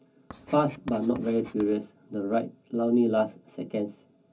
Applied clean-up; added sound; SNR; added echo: none; Writing; 20 dB; reverberation time 0.3 s.